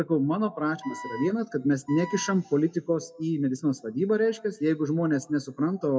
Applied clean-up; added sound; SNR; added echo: classical method WPE with log-MMSE.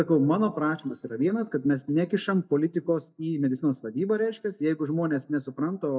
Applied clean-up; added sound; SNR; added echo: neural mask model DeepFilterNet 3.